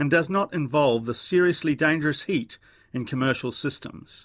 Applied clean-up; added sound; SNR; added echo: none; none; none; none.